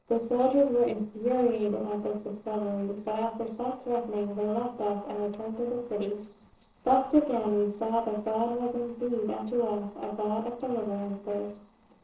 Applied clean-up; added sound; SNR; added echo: neural separator model SepFormer DNS4.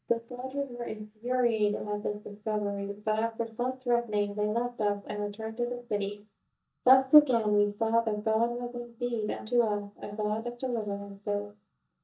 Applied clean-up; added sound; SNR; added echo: neural mask model DeepFilterNet 3.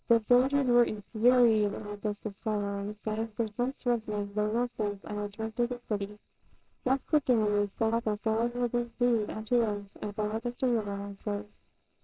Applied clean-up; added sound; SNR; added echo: neural separator model SepFormer WHAMR!.